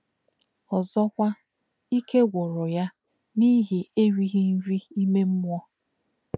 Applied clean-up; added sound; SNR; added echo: none; none; none; none.